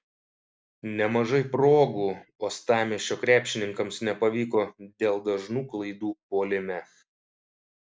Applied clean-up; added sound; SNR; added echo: none; none; none; none.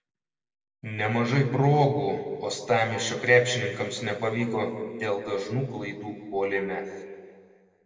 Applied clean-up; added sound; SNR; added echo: none; none; none; reverberation time 1.9 s.